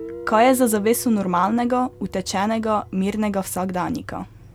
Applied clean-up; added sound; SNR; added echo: none; Guitar; 19 dB; none.